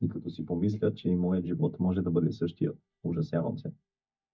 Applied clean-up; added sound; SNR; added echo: neural mask model DeepFilterNet 3.